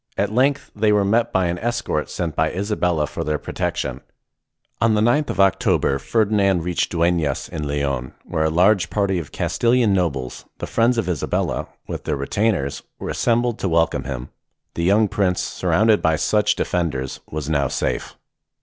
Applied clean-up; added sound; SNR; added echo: none; none; none; none.